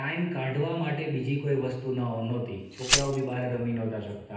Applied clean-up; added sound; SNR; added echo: none; Glass; 2 dB; reverberation time 0.9 s.